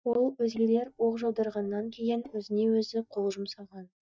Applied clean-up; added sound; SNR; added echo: neural mask model DeepFilterNet 3.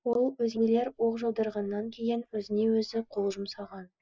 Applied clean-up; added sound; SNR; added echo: neural mask model Resemble Enhance denoiser.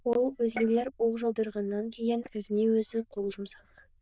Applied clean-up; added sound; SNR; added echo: neural diffusion model UNIVERSE++.